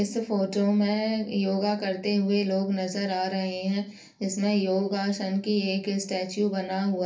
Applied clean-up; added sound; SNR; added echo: none; none; none; reverberation time 0.3 s.